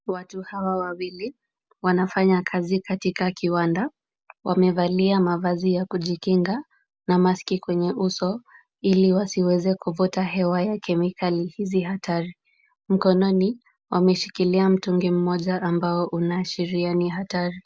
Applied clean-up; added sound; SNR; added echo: none; none; none; none.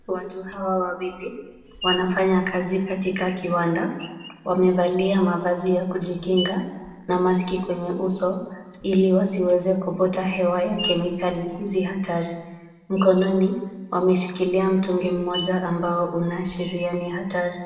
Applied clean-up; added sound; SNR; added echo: none; Screech; 17 dB; reverberation time 1.0 s.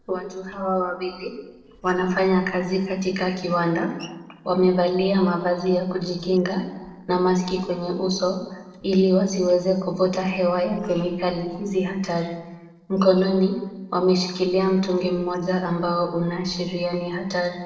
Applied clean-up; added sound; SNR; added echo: neural separator model SepFormer DNS4.